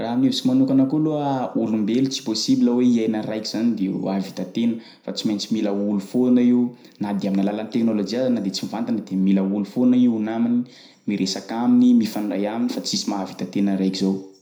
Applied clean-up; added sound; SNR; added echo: none; none; none; reverberation time 0.5 s.